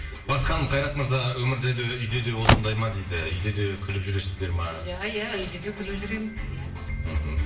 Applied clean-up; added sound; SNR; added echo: none; Car; -1 dB; reverberation time 0.7 s.